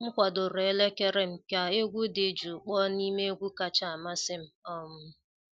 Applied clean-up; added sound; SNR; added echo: none; none; none; none.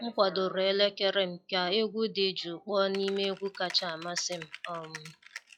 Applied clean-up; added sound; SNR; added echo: classical method log-MMSE.